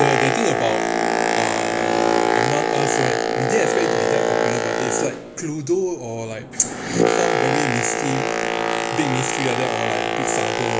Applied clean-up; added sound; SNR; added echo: none; Boat, Water vehicle; -5 dB; none.